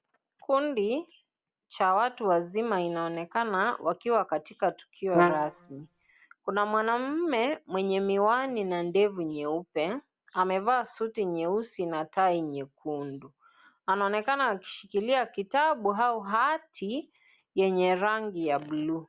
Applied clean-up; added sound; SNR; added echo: none; Brass instrument; 0 dB; none.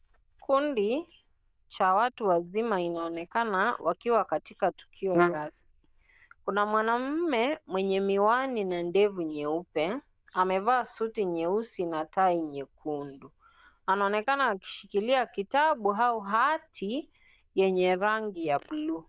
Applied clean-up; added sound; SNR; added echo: neural diffusion model UNIVERSE++.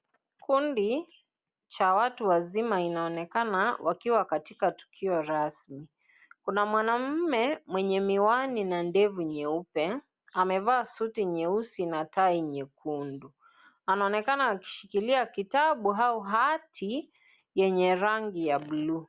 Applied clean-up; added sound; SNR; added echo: none; none; none; none.